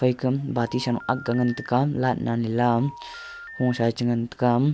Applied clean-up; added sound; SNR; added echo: none; Telephone; 18 dB; none.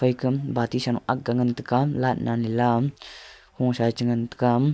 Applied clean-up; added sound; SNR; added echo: none; none; none; none.